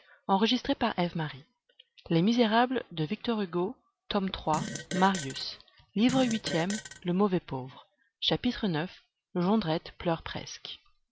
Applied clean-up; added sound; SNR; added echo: none; Fart; 9 dB; none.